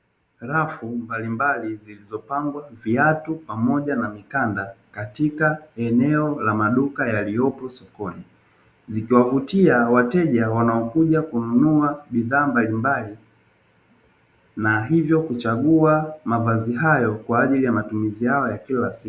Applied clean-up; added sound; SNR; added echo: none; none; none; none.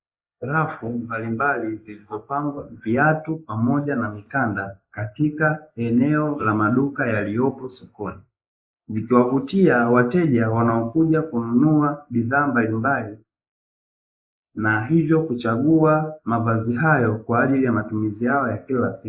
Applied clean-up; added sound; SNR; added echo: neural mask model Resemble Enhance denoiser.